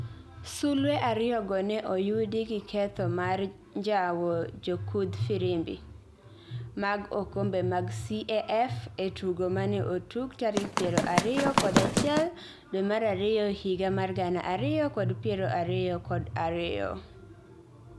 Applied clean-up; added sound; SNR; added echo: none; Run; -2 dB; none.